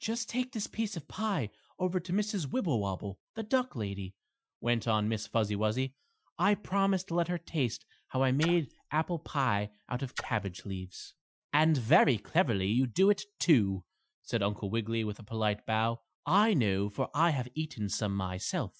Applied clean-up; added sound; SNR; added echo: classical method Wiener filter.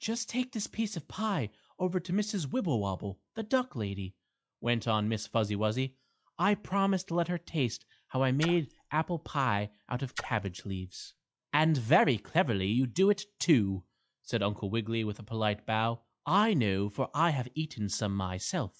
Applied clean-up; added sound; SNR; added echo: classical method log-MMSE.